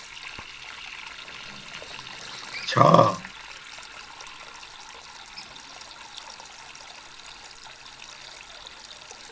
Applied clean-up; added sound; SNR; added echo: none; Sink (filling or washing); 12 dB; none.